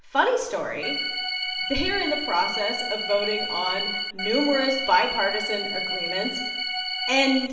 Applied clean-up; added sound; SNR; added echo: none; Organ; 3 dB; reverberation time 0.8 s.